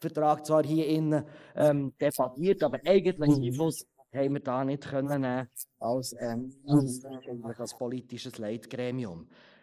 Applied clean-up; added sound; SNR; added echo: neural mask model Resemble Enhance denoiser.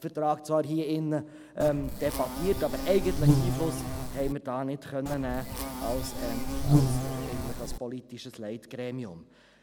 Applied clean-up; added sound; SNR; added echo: none; Insect; -3 dB; none.